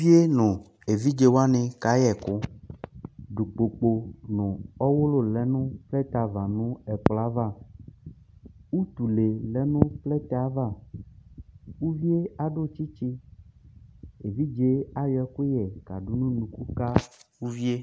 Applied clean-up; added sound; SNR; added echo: none; none; none; none.